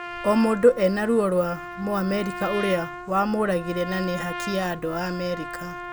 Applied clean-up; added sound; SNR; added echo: none; Trumpet; 11 dB; none.